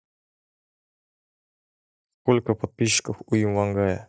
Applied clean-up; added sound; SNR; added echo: neural mask model DeepFilterNet 3.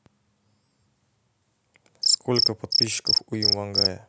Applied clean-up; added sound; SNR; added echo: none; Cricket; -5 dB; none.